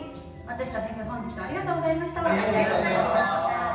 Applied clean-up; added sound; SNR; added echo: none; none; none; reverberation time 0.9 s.